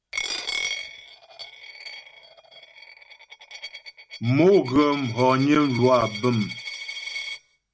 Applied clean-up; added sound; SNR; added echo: none; Coin (dropping); 11 dB; none.